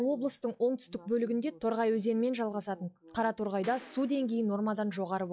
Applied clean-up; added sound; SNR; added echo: classical method log-MMSE.